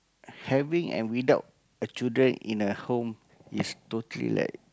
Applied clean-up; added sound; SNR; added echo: none; none; none; none.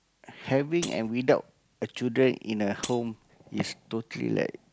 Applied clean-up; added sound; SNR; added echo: none; Shatter; 17 dB; none.